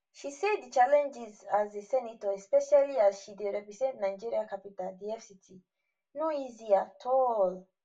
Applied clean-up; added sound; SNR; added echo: none; none; none; reverberation time 0.1 s.